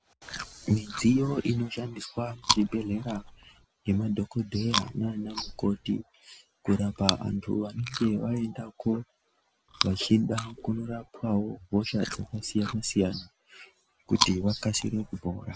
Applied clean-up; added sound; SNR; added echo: none; Chewing, mastication; 8 dB; none.